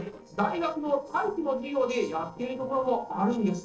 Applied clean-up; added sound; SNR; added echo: neural separator model SepFormer DNS4.